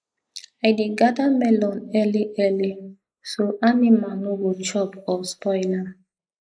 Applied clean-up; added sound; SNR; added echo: neural mask model Resemble Enhance denoiser.